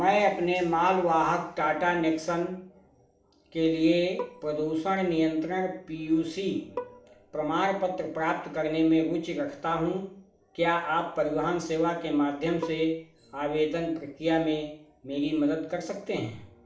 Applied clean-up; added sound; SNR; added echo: none; Bowed string instrument; 16 dB; reverberation time 0.5 s.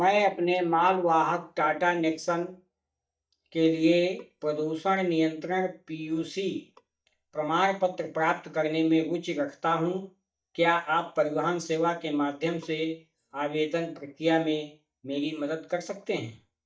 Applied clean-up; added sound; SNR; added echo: neural mask model DeepFilterNet 3.